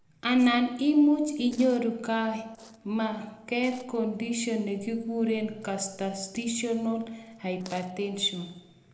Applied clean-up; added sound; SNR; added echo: neural separator model SepFormer DNS4.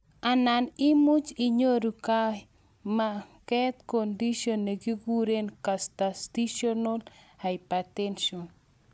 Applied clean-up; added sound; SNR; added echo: none; none; none; none.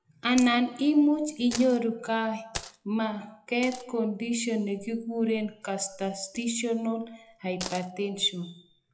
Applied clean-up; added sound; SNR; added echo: classical method WPE with log-MMSE.